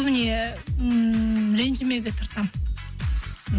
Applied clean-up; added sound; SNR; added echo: none; none; none; none.